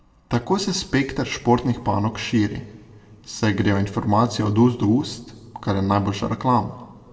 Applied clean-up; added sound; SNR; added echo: none; none; none; reverberation time 1.3 s.